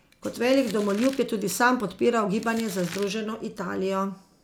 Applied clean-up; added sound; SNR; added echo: none; Crumpling, crinkling; 19 dB; none.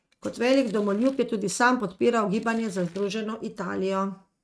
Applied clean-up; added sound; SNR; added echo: neural mask model RNNoise.